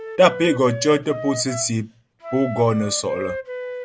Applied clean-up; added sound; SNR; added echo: none; Wind instrument, woodwind instrument; 10 dB; none.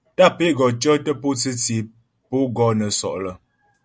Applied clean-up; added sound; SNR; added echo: none; none; none; none.